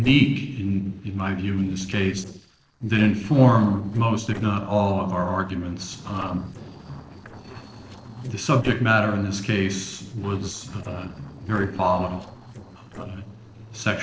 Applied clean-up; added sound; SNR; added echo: neural separator model SepFormer DNS4.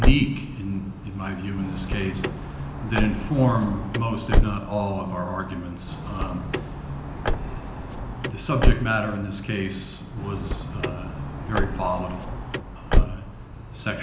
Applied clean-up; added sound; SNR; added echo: none; Car; -2 dB; reverberation time 0.8 s.